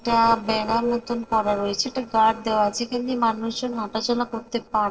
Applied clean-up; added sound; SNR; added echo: neural separator model SepFormer DNS4.